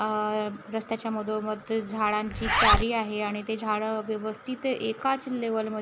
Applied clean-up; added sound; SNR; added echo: none; Zipper (clothing); 1 dB; none.